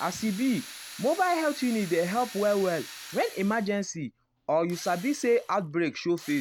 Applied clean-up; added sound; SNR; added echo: none; Drill; 17 dB; none.